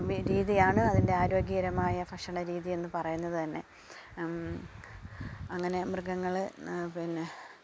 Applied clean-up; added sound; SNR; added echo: none; none; none; none.